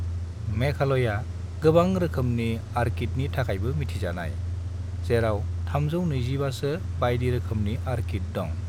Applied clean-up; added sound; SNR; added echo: none; Idling / Engine starting / Accelerating, revving, vroom / Car; 4 dB; none.